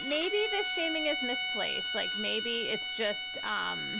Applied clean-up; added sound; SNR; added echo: none; Bowed string instrument; 0 dB; none.